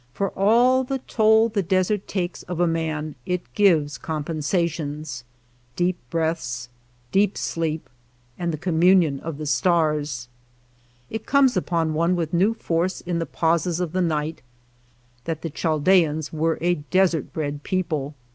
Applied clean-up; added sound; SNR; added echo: none; none; none; none.